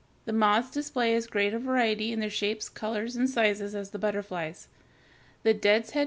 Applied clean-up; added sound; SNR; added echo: none; none; none; none.